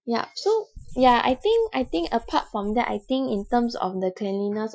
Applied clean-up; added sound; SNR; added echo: classical method Wiener filter.